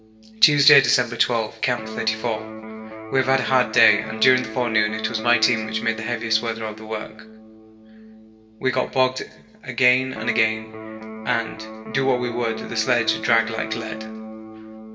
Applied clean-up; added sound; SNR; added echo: none; Electric guitar; 11 dB; reverberation time 0.8 s.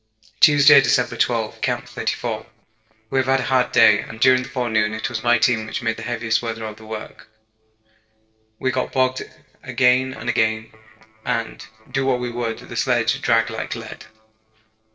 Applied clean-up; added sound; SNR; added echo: neural separator model SepFormer DNS4.